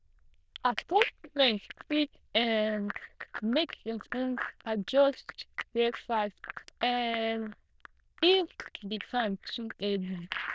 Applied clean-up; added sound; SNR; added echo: neural diffusion model UNIVERSE++.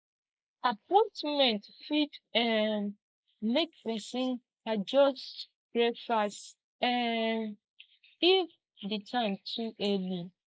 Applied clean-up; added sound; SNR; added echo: neural mask model Resemble Enhance denoiser.